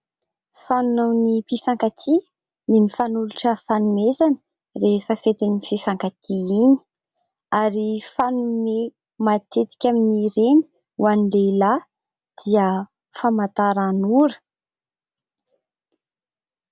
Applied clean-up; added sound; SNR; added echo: none; none; none; none.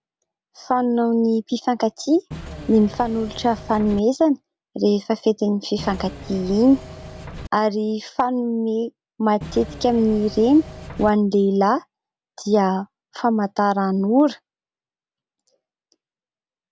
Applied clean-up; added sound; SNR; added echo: none; Engine / Mechanisms; 14 dB; none.